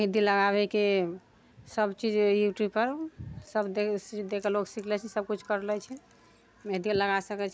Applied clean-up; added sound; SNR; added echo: none; none; none; none.